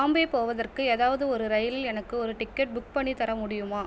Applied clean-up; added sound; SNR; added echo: none; none; none; none.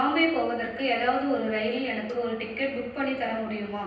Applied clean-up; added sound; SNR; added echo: none; Cowbell; 17 dB; reverberation time 0.9 s.